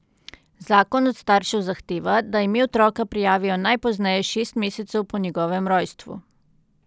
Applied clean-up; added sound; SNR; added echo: none; none; none; none.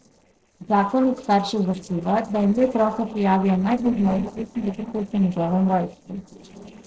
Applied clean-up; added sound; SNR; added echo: neural separator model SepFormer DNS4.